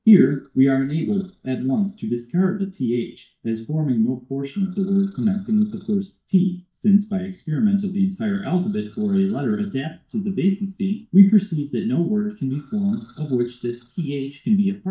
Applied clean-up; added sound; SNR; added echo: neural mask model DeepFilterNet 3.